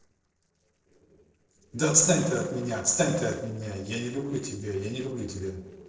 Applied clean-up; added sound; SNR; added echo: neural separator model SepFormer DNS4.